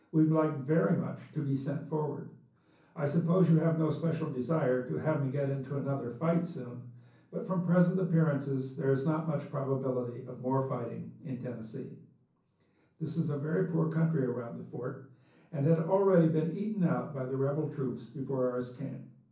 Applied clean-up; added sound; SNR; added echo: none; none; none; reverberation time 0.6 s.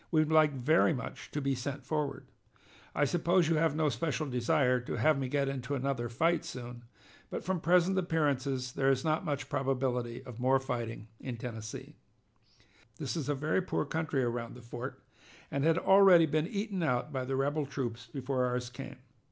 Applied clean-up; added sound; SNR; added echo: none; none; none; none.